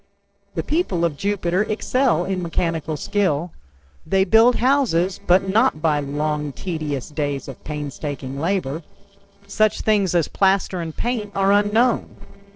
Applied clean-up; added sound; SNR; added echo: neural separator model SepFormer DNS4.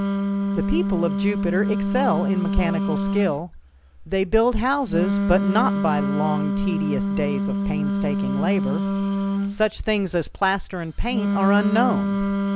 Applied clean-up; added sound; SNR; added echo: none; Wind instrument, woodwind instrument; -1 dB; none.